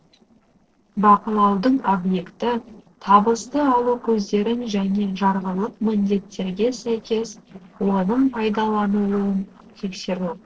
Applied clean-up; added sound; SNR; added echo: neural separator model SepFormer DNS4.